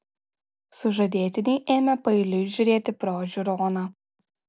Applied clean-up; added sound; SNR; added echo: none; none; none; none.